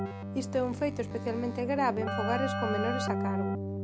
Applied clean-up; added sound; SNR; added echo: none; Keyboard (musical); 1 dB; none.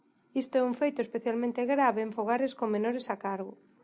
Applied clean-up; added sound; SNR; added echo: none; none; none; none.